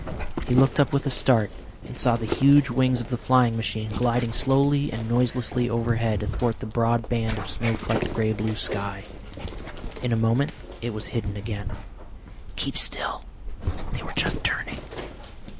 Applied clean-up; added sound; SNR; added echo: none; Dog; 7 dB; none.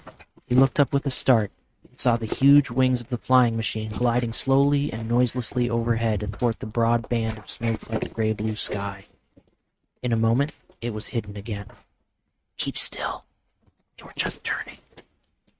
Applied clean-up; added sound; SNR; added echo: neural mask model RNNoise.